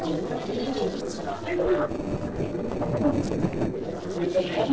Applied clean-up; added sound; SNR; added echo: neural separator model SepFormer DNS4.